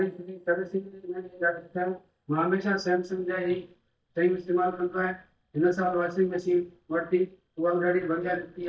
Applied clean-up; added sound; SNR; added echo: neural mask model DeepFilterNet 3.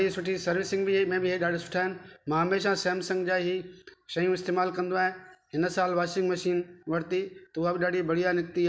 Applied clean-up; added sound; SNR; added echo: none; none; none; none.